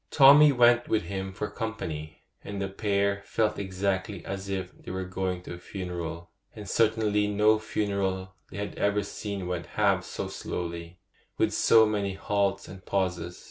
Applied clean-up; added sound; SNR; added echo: none; none; none; none.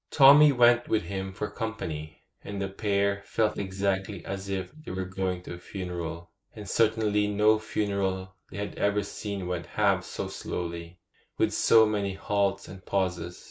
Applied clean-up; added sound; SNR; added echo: neural mask model Resemble Enhance denoiser.